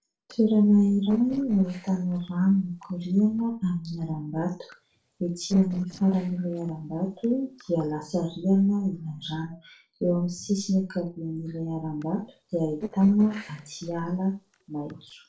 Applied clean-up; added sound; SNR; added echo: neural separator model SepFormer DNS4.